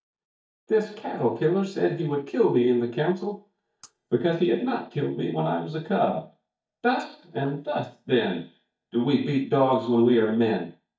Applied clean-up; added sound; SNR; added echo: neural mask model DeepFilterNet 3.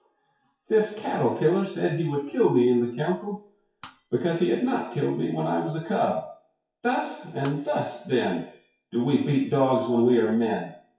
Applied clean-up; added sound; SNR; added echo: classical method WPE with log-MMSE.